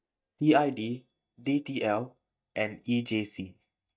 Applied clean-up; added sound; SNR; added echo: neural mask model DeepFilterNet 3.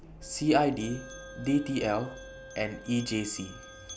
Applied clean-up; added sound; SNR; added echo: none; Bell + Wind instrument, woodwind instrument; 16 dB; none.